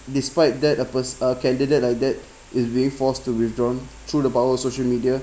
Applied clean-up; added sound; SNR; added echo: none; none; none; none.